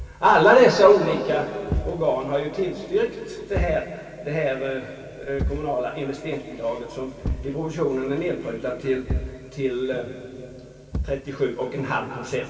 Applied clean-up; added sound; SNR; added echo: none; Thump, thud; 11 dB; reverberation time 2.6 s.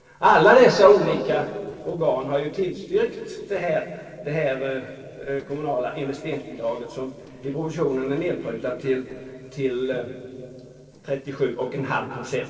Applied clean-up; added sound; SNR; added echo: neural separator model SepFormer DNS4.